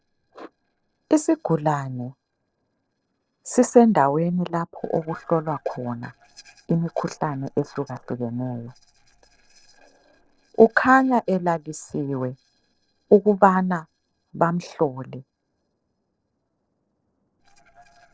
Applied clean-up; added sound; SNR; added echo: neural separator model SepFormer DNS4.